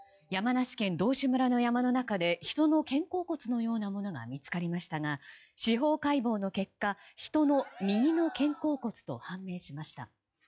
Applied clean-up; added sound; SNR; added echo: classical method log-MMSE.